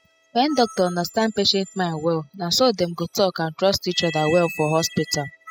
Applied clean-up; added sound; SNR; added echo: classical method spectral subtraction.